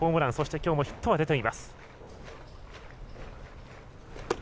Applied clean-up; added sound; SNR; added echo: none; Keys jangling; 14 dB; none.